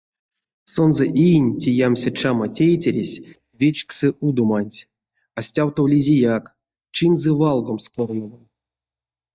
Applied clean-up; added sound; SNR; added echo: neural mask model DeepFilterNet 3.